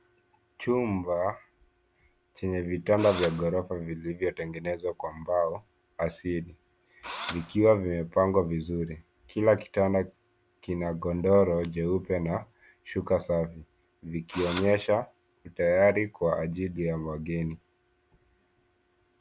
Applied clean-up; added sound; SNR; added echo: none; Engine / Drill; 7 dB; none.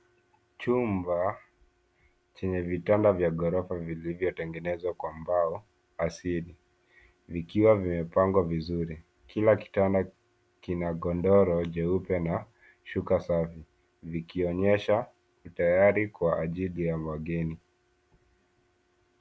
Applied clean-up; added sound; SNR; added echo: none; none; none; none.